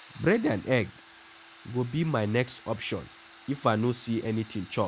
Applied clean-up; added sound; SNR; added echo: none; Domestic sounds, home sounds; 19 dB; none.